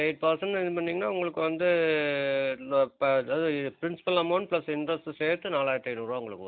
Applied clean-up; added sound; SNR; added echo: none; none; none; none.